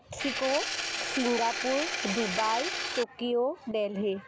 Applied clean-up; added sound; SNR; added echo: none; Engine; 2 dB; none.